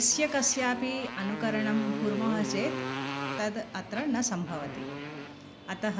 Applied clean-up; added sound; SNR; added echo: none; Motorcycle; 7 dB; none.